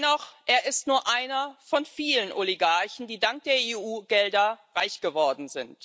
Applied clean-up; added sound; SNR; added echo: none; none; none; none.